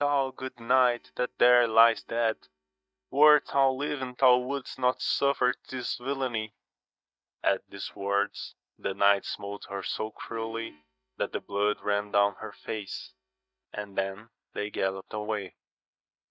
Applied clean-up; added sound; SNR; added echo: neural mask model DeepFilterNet 3.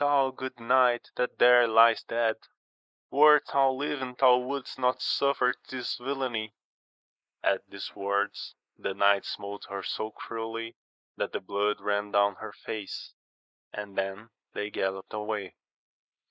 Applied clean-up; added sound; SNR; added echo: neural mask model Resemble Enhance denoiser.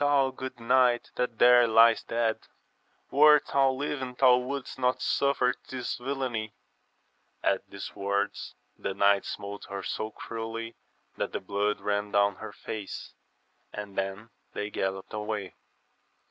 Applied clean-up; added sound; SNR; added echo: none; none; none; none.